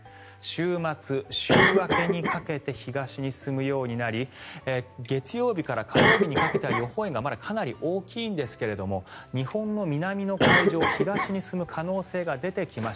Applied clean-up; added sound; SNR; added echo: none; Cough; 0 dB; none.